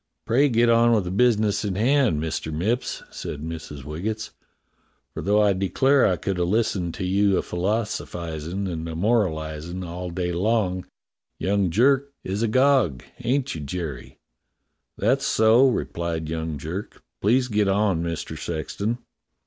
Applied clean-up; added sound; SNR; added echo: none; none; none; none.